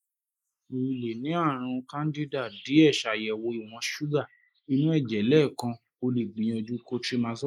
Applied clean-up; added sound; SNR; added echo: neural mask model Resemble Enhance denoiser.